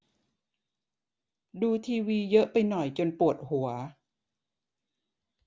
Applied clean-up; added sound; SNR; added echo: none; none; none; none.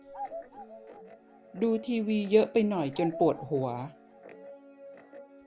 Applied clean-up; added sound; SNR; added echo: none; Guitar + Bird vocalization, bird call, bird song; 15 dB; none.